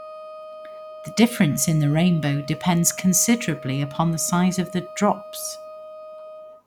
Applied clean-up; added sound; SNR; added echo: none; Wind instrument, woodwind instrument; 16 dB; none.